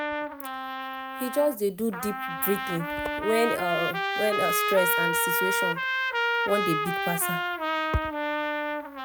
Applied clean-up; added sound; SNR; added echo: none; Trumpet; -1 dB; none.